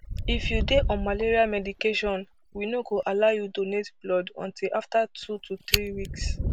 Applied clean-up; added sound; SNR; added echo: none; Fire; 5 dB; none.